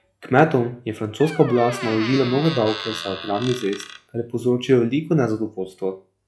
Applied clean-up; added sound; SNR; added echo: classical method log-MMSE.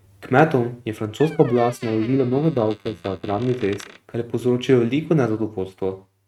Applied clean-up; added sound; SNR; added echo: neural mask model RNNoise.